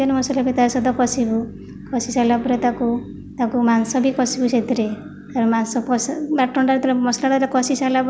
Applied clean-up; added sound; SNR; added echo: none; none; none; none.